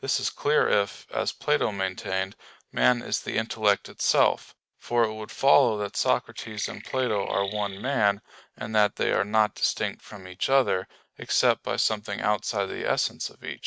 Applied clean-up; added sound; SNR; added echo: neural mask model RNNoise.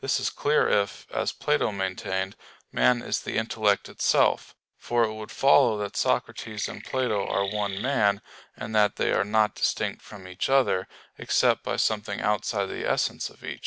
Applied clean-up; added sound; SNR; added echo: none; Chirp, tweet; 11 dB; none.